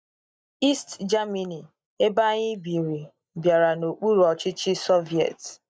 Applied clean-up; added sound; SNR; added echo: neural mask model DeepFilterNet 3.